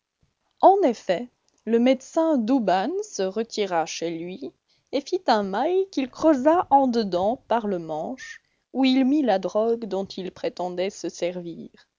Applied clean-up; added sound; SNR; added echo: none; none; none; none.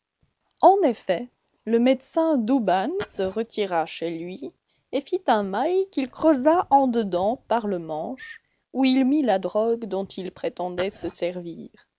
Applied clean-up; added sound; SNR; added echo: none; Glass; 15 dB; none.